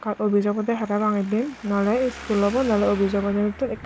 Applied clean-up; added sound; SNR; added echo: none; Traffic noise, roadway noise; 17 dB; none.